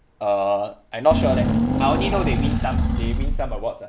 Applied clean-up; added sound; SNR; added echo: none; Engine / Car; -3 dB; none.